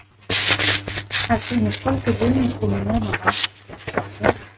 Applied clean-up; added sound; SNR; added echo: neural mask model RNNoise.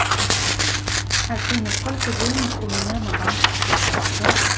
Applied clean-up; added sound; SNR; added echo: none; Tearing; -3 dB; none.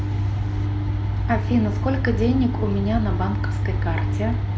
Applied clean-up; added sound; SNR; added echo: none; none; none; none.